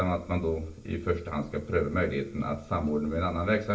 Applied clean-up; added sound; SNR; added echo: none; none; none; reverberation time 0.2 s.